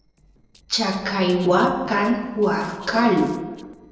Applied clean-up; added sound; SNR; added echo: neural separator model SepFormer DNS4.